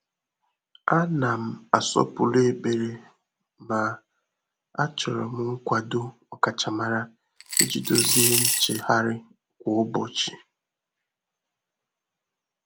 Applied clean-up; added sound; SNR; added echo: none; Coin (dropping) / Glass; -3 dB; none.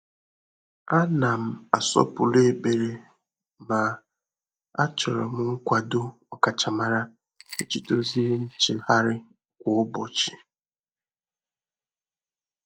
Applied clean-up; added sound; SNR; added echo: neural mask model DeepFilterNet 3.